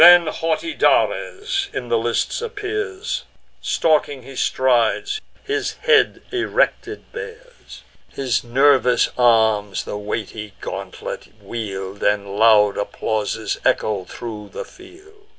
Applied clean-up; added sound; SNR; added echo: none; none; none; none.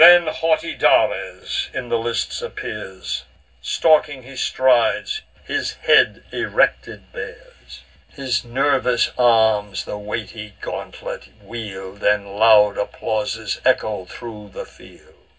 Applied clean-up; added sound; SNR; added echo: none; none; none; reverberation time 0.4 s.